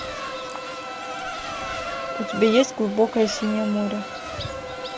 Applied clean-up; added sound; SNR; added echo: none; Insect + Race car, auto racing; 6 dB; none.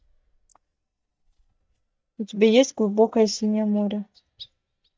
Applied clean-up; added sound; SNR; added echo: neural mask model DeepFilterNet 3.